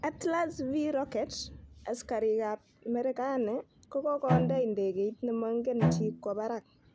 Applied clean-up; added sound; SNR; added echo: none; Bowed string instrument; 0 dB; none.